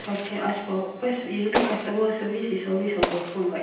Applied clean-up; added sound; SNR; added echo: none; Explosion; 7 dB; reverberation time 0.9 s.